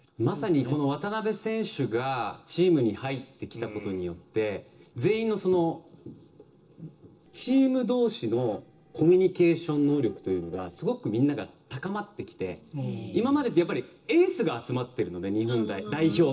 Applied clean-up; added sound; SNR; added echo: neural separator model SepFormer DNS4.